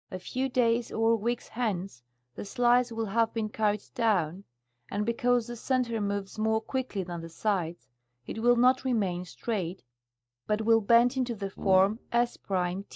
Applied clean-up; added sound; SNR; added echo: neural mask model DeepFilterNet 3.